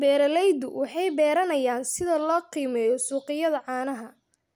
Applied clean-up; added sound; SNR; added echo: none; none; none; none.